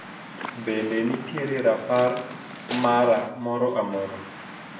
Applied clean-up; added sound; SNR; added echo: none; Waves, surf / Wind; 12 dB; reverberation time 0.7 s.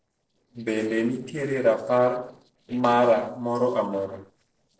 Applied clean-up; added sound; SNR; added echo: neural separator model SepFormer DNS4.